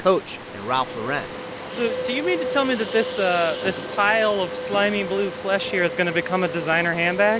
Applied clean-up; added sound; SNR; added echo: none; Water; 16 dB; none.